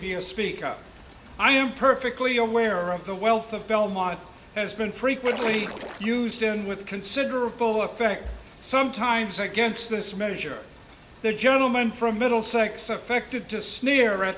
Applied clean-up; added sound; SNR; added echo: none; Splash, splatter; 10 dB; none.